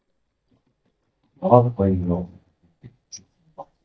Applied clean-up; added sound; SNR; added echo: neural mask model DeepFilterNet 3.